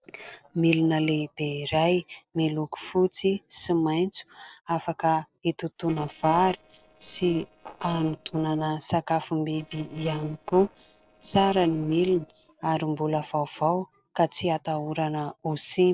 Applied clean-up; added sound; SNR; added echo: neural separator model SepFormer DNS4.